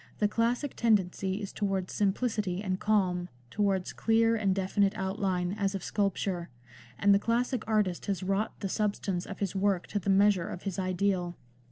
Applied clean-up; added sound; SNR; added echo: none; none; none; none.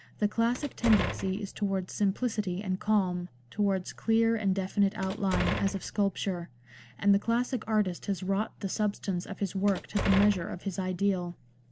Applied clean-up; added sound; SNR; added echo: none; Door; 7 dB; none.